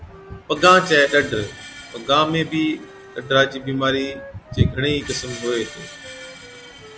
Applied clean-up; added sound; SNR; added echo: none; Wind instrument, woodwind instrument + Screech; 17 dB; none.